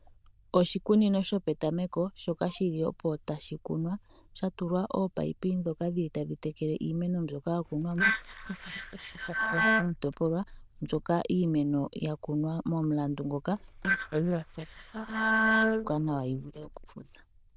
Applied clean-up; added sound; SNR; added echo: neural diffusion model UNIVERSE++.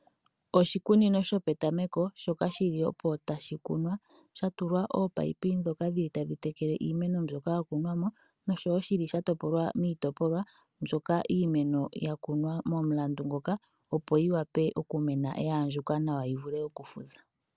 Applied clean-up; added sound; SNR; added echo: none; none; none; none.